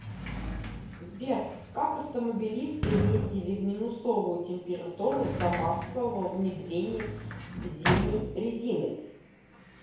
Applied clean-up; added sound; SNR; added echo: none; Sliding door; 4 dB; reverberation time 0.9 s.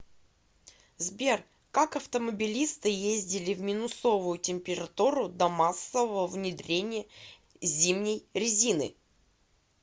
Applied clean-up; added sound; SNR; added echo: none; none; none; none.